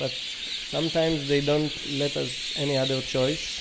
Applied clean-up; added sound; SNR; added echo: none; Chirp, tweet; 6 dB; none.